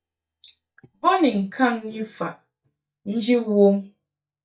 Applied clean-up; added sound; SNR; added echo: neural mask model DeepFilterNet 3.